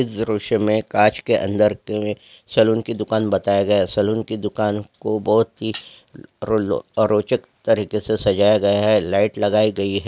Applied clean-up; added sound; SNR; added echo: none; none; none; none.